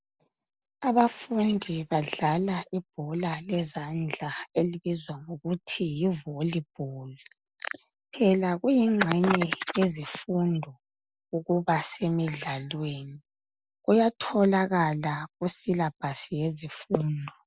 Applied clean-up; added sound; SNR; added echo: none; none; none; none.